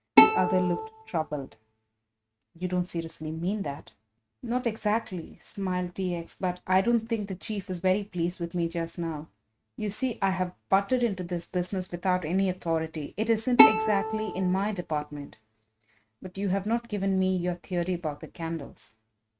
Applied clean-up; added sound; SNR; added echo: neural mask model RNNoise.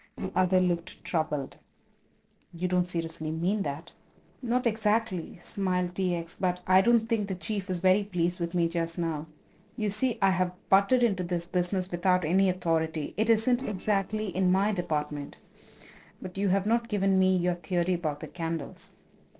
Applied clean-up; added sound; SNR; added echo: neural separator model SepFormer DNS4.